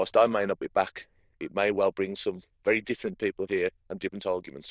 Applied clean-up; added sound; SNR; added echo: neural diffusion model UNIVERSE++.